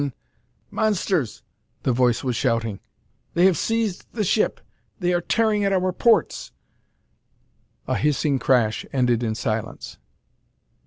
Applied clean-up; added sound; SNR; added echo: none; none; none; none.